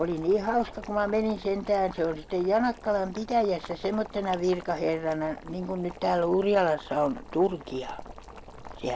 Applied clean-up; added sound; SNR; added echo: none; Boiling; 16 dB; none.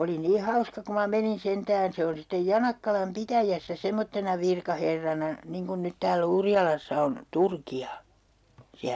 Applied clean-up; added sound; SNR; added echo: none; none; none; none.